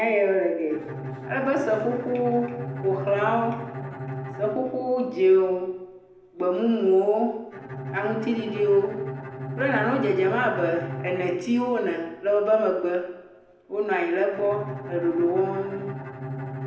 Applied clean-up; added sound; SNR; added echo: none; Bowed string instrument; 12 dB; reverberation time 0.8 s.